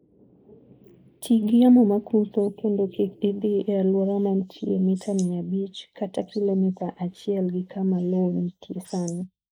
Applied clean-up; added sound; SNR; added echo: neural mask model Resemble Enhance denoiser.